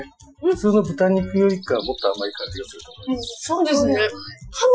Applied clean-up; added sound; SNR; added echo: classical method Wiener filter.